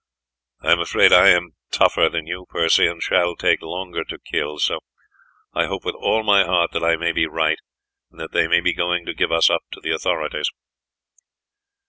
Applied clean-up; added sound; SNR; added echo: none; none; none; none.